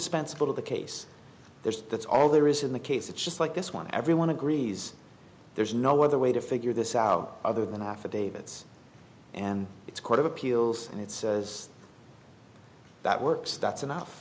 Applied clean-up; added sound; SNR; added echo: none; none; none; none.